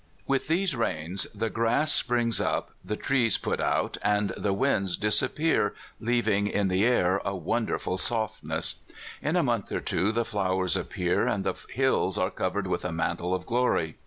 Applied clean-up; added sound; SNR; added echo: none; none; none; none.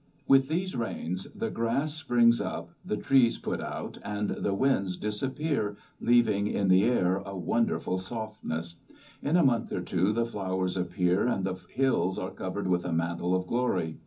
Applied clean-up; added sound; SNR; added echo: none; none; none; reverberation time 0.3 s.